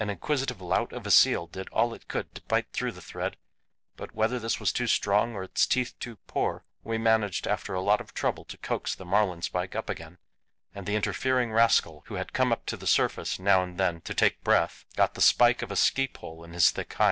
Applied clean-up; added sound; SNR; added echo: none; none; none; none.